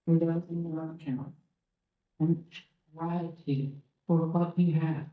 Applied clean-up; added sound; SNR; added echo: neural mask model DeepFilterNet 3.